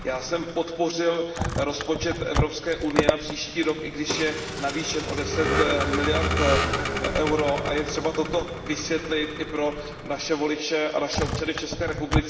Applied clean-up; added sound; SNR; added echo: none; Vehicle; 2 dB; reverberation time 2.7 s.